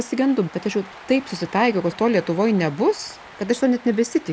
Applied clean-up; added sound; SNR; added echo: none; Cheering; 20 dB; none.